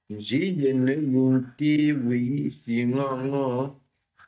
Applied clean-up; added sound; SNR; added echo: neural mask model DeepFilterNet 3.